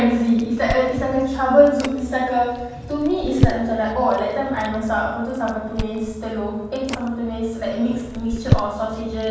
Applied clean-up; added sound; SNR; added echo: none; Chewing, mastication; 8 dB; reverberation time 1.2 s.